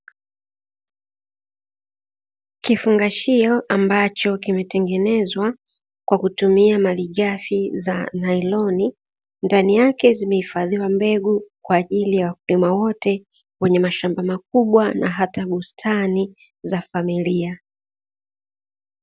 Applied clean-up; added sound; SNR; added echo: none; none; none; none.